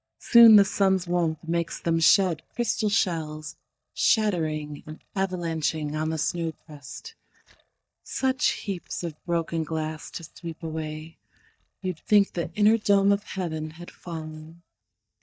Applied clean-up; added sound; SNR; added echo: neural mask model DeepFilterNet 3.